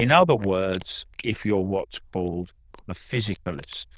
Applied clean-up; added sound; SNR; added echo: neural diffusion model UNIVERSE++.